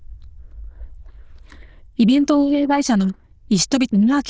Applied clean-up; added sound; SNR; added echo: neural diffusion model UNIVERSE++.